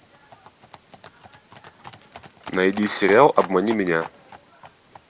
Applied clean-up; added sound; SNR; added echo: none; Livestock, farm animals, working animals; 17 dB; none.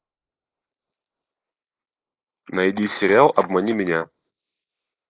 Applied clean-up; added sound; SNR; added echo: neural mask model Resemble Enhance denoiser.